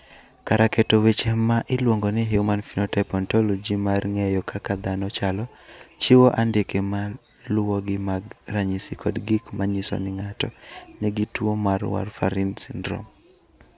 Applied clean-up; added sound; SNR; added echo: none; none; none; none.